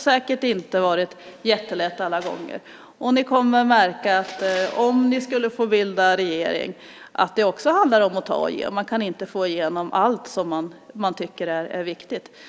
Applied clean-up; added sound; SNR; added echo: none; none; none; none.